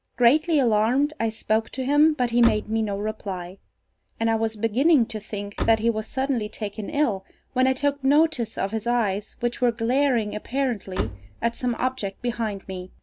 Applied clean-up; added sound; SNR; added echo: none; Slam; 10 dB; none.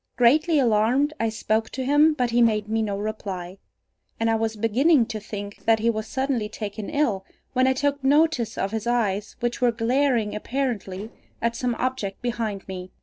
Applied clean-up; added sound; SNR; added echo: neural separator model SepFormer DNS4.